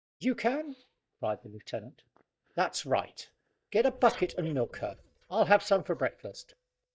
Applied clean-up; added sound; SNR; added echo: neural mask model DeepFilterNet 3.